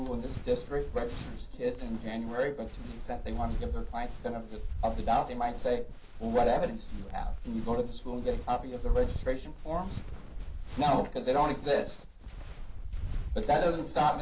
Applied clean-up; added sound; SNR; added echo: none; Walk, footsteps; 4 dB; reverberation time 0.3 s.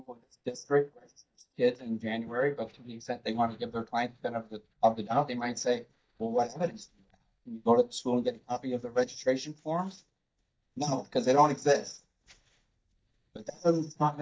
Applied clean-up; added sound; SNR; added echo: neural mask model DeepFilterNet 3.